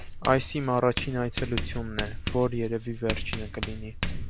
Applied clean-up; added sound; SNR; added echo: none; Writing; 4 dB; none.